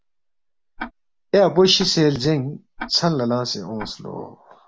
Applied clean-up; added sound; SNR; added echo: none; Tick-tock; 19 dB; none.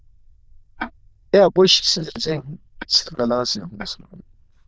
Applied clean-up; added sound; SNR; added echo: neural diffusion model UNIVERSE++.